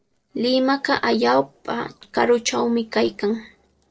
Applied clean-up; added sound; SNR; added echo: neural separator model SepFormer DNS4.